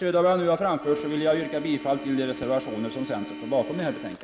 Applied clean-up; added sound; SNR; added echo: none; Organ; 12 dB; none.